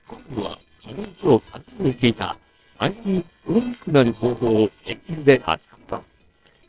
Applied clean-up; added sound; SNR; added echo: neural separator model SepFormer WHAMR!.